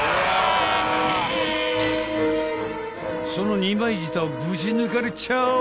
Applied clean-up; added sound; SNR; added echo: none; none; none; none.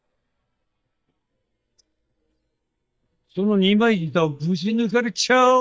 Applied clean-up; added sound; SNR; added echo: neural mask model DeepFilterNet 3.